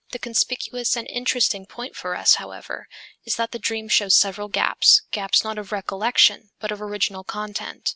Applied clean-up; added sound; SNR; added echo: none; none; none; none.